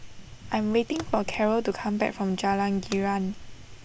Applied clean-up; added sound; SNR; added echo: none; Fire; 13 dB; none.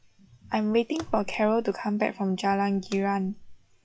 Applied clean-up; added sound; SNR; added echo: classical method log-MMSE.